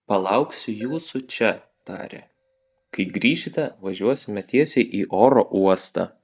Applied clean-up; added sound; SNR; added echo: neural mask model DeepFilterNet 3.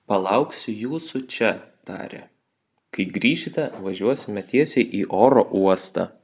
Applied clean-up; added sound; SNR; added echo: none; none; none; none.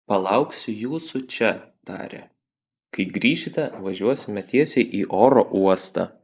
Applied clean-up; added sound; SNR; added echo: neural mask model Resemble Enhance denoiser.